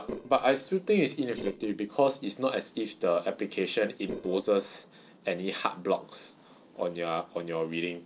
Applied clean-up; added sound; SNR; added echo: neural separator model SepFormer DNS4.